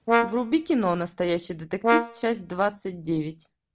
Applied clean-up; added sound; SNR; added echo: none; Brass instrument; 2 dB; none.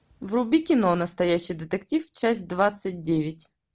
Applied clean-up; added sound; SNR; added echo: none; none; none; none.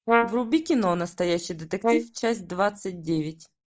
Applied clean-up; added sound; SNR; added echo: neural mask model Resemble Enhance denoiser.